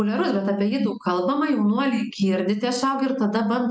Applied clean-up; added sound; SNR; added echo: none; none; none; none.